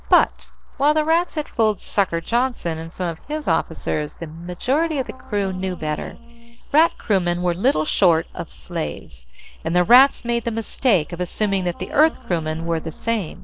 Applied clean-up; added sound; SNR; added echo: neural separator model SepFormer DNS4.